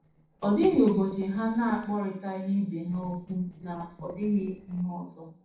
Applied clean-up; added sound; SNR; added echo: neural separator model SepFormer DNS4.